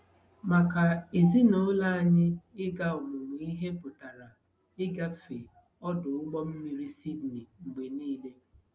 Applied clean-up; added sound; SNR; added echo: none; none; none; none.